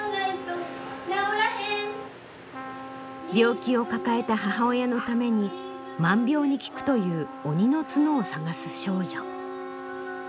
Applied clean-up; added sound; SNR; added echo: none; Trumpet; 13 dB; none.